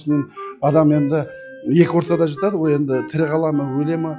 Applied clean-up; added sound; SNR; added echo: classical method log-MMSE.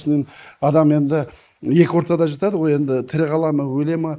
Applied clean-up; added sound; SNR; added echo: neural mask model Resemble Enhance denoiser.